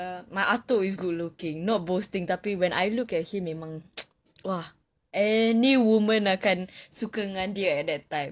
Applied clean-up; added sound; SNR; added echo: none; none; none; none.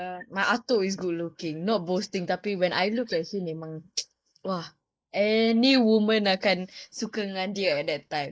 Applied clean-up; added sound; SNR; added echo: neural mask model Resemble Enhance denoiser.